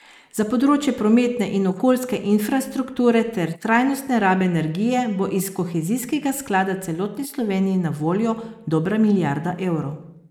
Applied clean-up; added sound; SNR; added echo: neural mask model Resemble Enhance denoiser.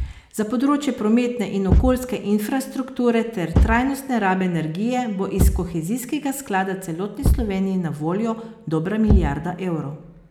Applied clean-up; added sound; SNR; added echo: none; Thump, thud; 3 dB; none.